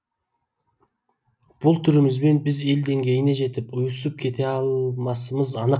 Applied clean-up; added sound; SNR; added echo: none; none; none; none.